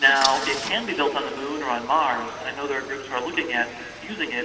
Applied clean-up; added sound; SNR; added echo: none; Idling / Engine starting / Car; 10 dB; reverberation time 2.2 s.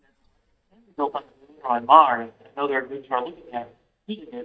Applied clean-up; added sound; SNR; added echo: neural mask model DeepFilterNet 3.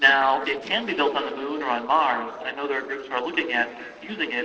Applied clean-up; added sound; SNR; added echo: neural separator model SepFormer DNS4.